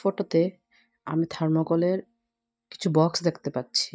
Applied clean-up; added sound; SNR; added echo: neural mask model DeepFilterNet 3.